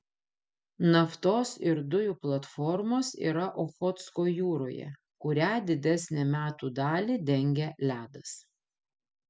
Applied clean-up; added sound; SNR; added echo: none; none; none; none.